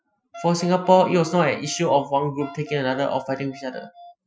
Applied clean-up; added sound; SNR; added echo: classical method Wiener filter.